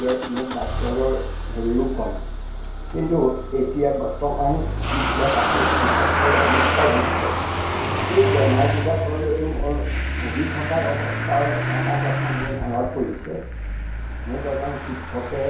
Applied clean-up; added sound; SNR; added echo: none; Engine starting / Motor vehicle (road); -1 dB; reverberation time 0.6 s.